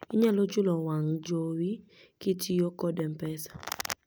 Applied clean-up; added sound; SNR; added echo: none; none; none; none.